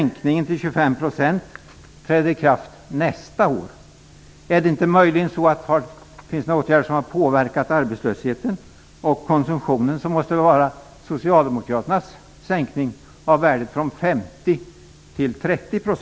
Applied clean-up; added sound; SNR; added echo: none; none; none; none.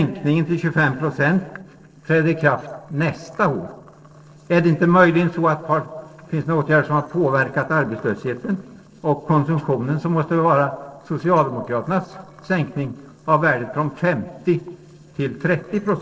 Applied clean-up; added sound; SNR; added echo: neural separator model SepFormer DNS4.